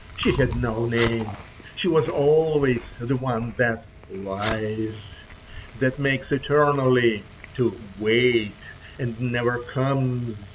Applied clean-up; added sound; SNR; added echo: none; Fireworks + Chewing, mastication; 14 dB; none.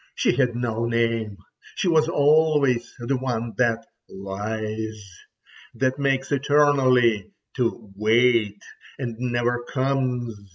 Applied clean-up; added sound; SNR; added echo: none; none; none; none.